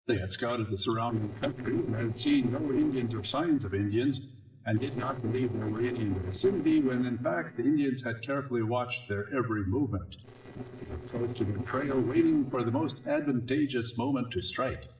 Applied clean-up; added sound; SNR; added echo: neural separator model SepFormer DNS4.